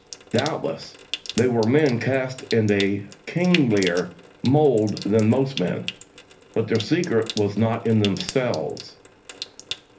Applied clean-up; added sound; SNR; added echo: none; Trickle, dribble / Sink (filling or washing) / Water tap, faucet; 14 dB; reverberation time 0.3 s.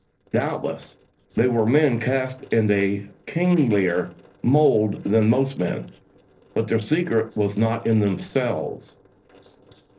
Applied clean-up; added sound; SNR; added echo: neural separator model SepFormer DNS4.